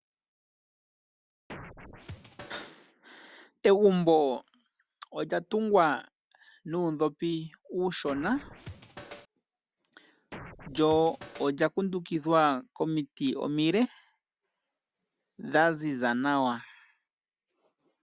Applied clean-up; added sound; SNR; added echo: none; Scratching (performance technique); 15 dB; none.